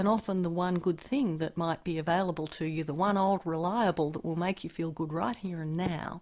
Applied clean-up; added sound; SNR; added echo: none; none; none; none.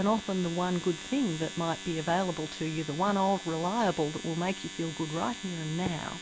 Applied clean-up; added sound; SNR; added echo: none; Domestic sounds, home sounds; 12 dB; none.